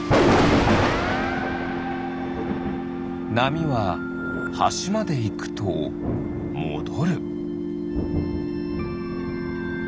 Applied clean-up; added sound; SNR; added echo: none; Thunder; 1 dB; none.